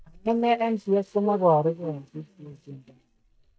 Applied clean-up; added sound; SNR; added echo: neural mask model DeepFilterNet 3.